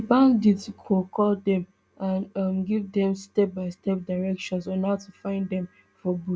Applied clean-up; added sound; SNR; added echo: none; none; none; none.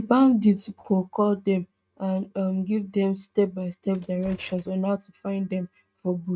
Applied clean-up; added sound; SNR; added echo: neural mask model RNNoise.